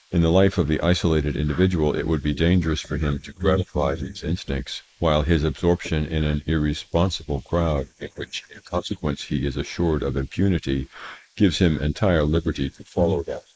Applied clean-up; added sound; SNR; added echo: neural mask model Resemble Enhance denoiser.